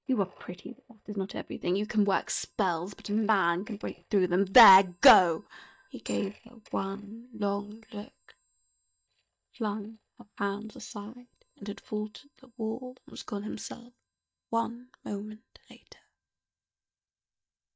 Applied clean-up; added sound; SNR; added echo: neural mask model DeepFilterNet 3.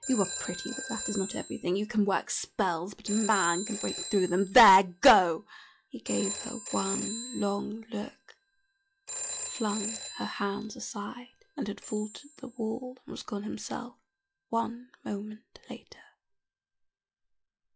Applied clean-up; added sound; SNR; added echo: classical method log-MMSE.